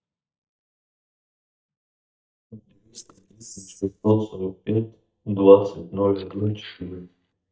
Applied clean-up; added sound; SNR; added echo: neural mask model DeepFilterNet 3.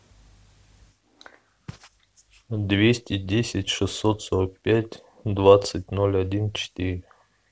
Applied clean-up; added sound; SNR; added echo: none; none; none; none.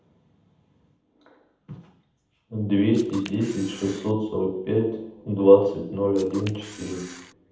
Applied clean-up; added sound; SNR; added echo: none; Camera; 18 dB; reverberation time 0.8 s.